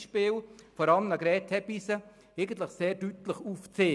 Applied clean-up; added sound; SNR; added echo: none; none; none; none.